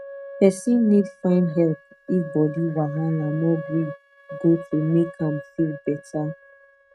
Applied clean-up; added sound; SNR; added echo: neural mask model RNNoise.